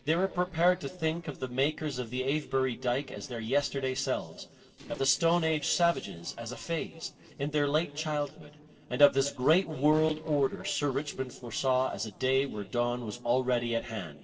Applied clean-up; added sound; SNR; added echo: neural separator model SepFormer DNS4.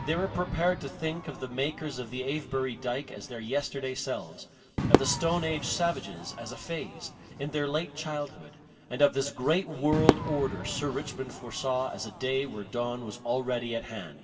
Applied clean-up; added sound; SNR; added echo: none; Crowd / Fireworks; 4 dB; reverberation time 2.1 s.